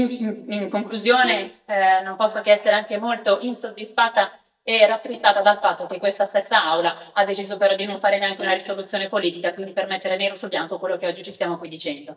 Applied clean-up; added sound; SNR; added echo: neural mask model DeepFilterNet 3.